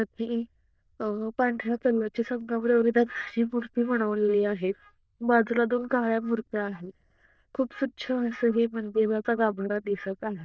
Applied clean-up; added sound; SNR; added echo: neural diffusion model UNIVERSE++.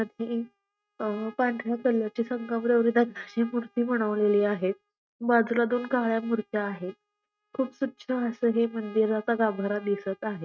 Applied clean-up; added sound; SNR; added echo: neural mask model RNNoise.